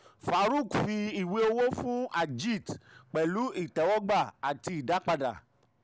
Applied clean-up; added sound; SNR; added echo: none; none; none; none.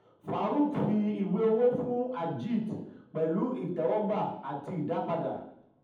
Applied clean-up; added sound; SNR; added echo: none; none; none; reverberation time 0.8 s.